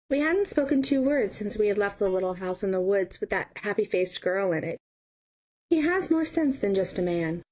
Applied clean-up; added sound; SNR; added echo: neural mask model DeepFilterNet 3.